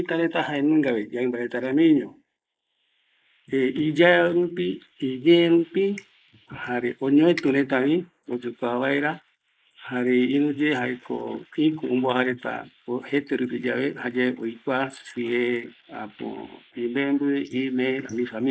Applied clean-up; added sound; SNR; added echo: neural mask model Resemble Enhance denoiser.